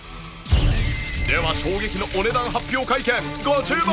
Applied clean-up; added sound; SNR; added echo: none; none; none; none.